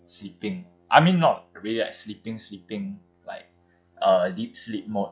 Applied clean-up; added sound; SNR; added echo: classical method log-MMSE.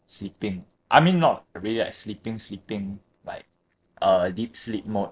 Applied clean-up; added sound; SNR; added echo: neural separator model SepFormer DNS4.